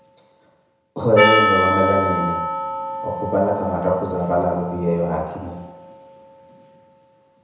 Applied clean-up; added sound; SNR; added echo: none; Percussion; 2 dB; reverberation time 1.0 s.